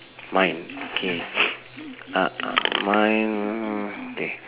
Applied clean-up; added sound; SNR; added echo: none; Cough; 15 dB; none.